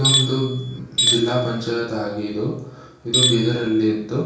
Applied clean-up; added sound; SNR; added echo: none; Tools; -1 dB; reverberation time 0.6 s.